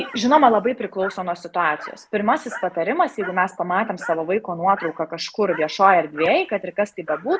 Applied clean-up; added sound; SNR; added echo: none; Dog; 17 dB; none.